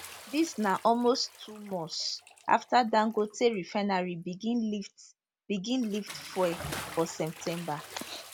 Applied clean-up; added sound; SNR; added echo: none; Bathtub (filling or washing) / Splash, splatter; 16 dB; none.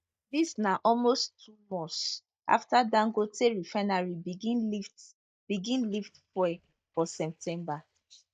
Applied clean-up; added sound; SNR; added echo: neural mask model DeepFilterNet 3.